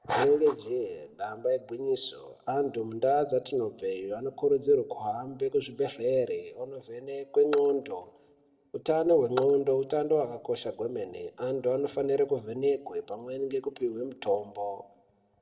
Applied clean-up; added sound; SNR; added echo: none; none; none; reverberation time 0.8 s.